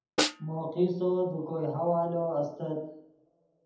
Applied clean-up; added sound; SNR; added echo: none; Snare drum; 4 dB; reverberation time 0.8 s.